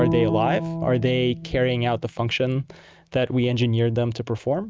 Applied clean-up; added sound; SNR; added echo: neural mask model RNNoise.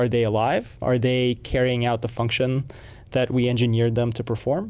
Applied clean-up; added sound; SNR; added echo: none; none; none; none.